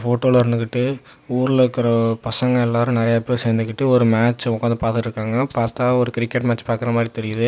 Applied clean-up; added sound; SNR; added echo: none; none; none; none.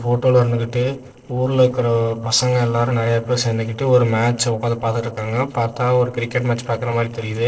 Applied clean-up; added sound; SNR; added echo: neural separator model SepFormer DNS4.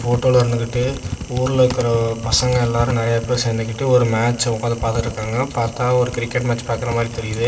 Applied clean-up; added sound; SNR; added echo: none; Typing; 12 dB; reverberation time 1.8 s.